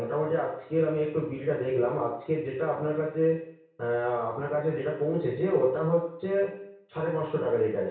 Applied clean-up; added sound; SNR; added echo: none; none; none; reverberation time 0.6 s.